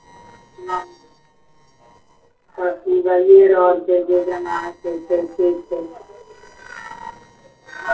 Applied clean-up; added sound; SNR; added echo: neural separator model SepFormer DNS4.